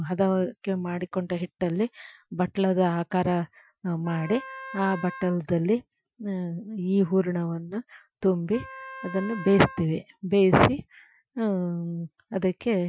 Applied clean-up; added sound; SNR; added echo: classical method Wiener filter.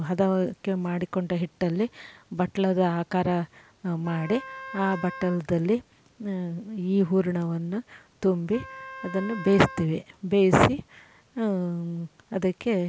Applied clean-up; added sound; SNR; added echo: none; Wind instrument, woodwind instrument; 14 dB; none.